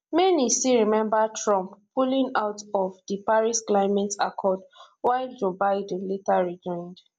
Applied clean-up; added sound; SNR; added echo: none; none; none; none.